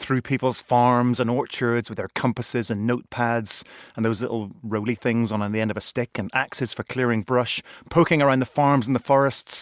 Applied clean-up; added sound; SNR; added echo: none; none; none; none.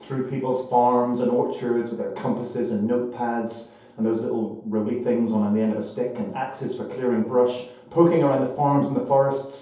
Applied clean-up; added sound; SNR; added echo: none; none; none; reverberation time 0.7 s.